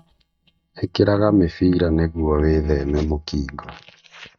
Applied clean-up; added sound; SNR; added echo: neural mask model DeepFilterNet 3.